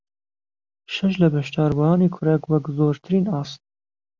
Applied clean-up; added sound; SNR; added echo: none; none; none; none.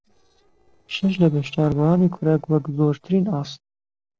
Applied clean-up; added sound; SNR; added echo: neural separator model SepFormer DNS4.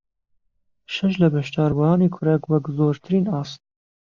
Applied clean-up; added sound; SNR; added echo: neural mask model Resemble Enhance denoiser.